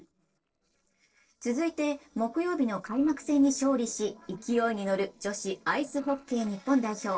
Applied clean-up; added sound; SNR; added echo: neural separator model SepFormer DNS4.